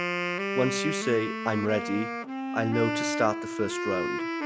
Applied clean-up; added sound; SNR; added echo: none; Wind instrument, woodwind instrument; 1 dB; none.